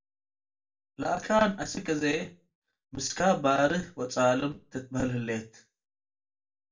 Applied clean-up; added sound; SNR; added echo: none; none; none; reverberation time 0.2 s.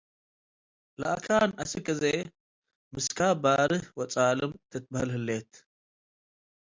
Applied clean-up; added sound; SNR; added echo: none; none; none; none.